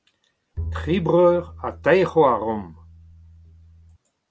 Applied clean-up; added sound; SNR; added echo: none; Bowed string instrument; 14 dB; none.